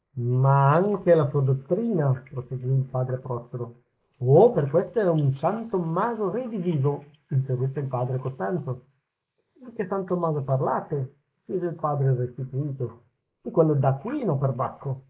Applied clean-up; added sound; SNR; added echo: neural mask model Resemble Enhance denoiser.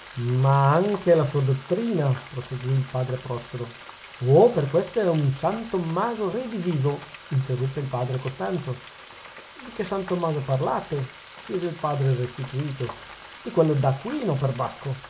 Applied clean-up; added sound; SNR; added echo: none; Frying (food); 19 dB; none.